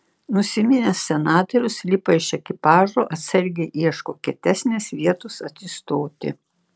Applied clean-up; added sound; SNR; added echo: none; none; none; none.